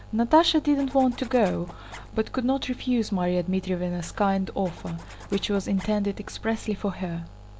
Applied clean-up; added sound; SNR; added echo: none; Zipper (clothing); 20 dB; none.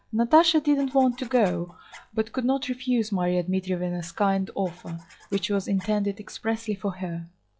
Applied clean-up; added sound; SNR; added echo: classical method log-MMSE.